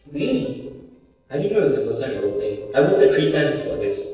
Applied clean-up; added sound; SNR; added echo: neural separator model SepFormer DNS4.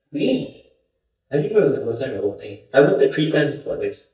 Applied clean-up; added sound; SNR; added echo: neural mask model DeepFilterNet 3.